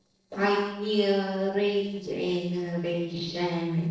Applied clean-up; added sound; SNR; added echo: neural separator model SepFormer DNS4.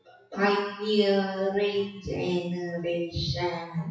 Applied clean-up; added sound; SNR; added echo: classical method WPE with log-MMSE.